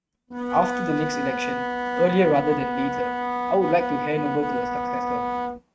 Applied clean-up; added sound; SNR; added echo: neural mask model RNNoise.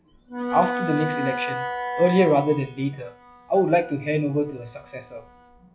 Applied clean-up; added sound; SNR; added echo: classical method log-MMSE.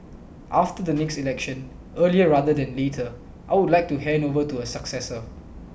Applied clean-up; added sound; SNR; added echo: none; none; none; none.